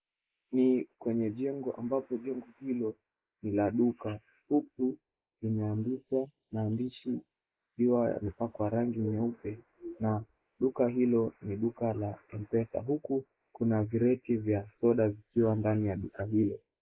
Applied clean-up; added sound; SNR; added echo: neural mask model Resemble Enhance denoiser.